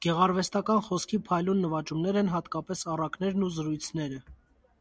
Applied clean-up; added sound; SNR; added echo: none; none; none; none.